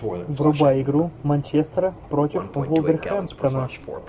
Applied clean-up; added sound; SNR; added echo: none; Toilet flush; 12 dB; none.